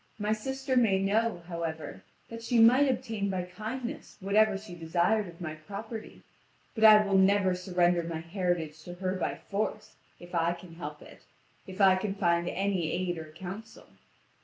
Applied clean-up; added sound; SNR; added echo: none; none; none; none.